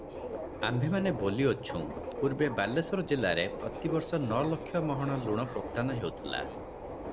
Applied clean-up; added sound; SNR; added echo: none; Subway, metro, underground; 7 dB; none.